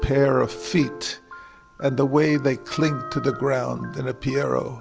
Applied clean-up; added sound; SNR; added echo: none; Wind instrument, woodwind instrument; 15 dB; none.